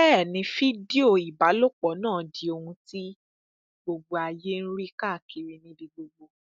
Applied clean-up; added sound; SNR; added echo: none; none; none; none.